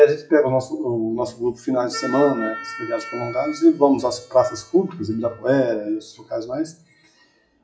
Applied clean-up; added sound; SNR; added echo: classical method WPE with log-MMSE.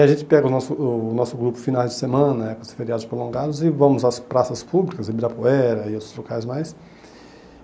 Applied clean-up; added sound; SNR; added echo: none; none; none; none.